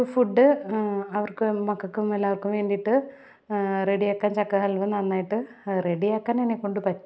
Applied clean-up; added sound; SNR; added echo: none; none; none; none.